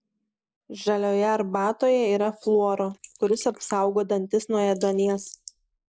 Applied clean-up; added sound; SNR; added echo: neural mask model Resemble Enhance denoiser.